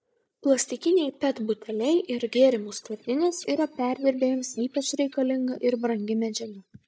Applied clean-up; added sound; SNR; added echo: neural mask model DeepFilterNet 3.